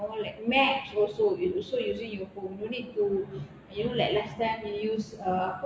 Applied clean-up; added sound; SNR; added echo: none; none; none; none.